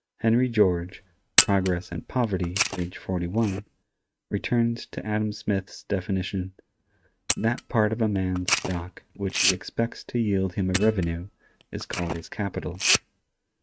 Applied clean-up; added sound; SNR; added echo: neural mask model RNNoise.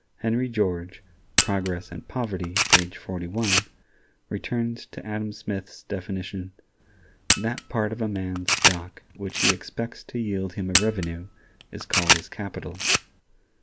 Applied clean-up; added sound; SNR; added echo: none; Camera; -3 dB; none.